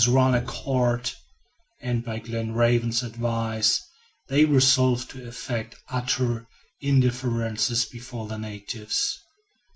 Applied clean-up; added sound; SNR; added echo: none; Bowed string instrument; 16 dB; none.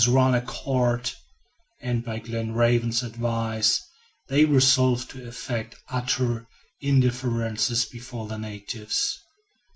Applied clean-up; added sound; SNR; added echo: none; none; none; none.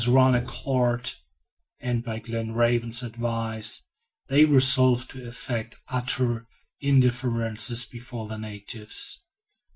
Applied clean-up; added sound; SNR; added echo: neural mask model DeepFilterNet 3.